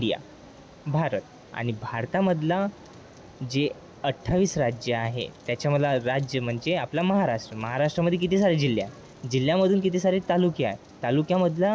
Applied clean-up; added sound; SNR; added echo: none; none; none; none.